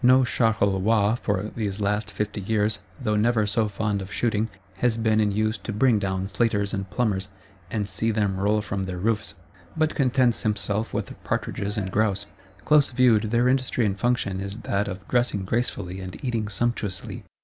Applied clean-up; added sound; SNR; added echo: none; none; none; none.